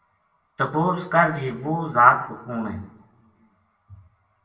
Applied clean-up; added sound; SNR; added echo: none; none; none; reverberation time 0.6 s.